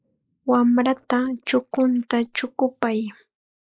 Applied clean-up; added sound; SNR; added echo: neural mask model Resemble Enhance denoiser.